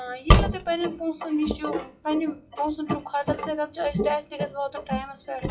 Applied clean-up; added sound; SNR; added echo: classical method WPE with log-MMSE.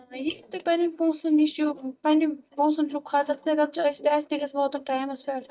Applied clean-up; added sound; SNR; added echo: neural mask model DeepFilterNet 3.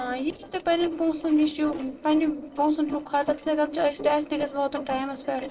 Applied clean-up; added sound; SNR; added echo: neural separator model SepFormer DNS4.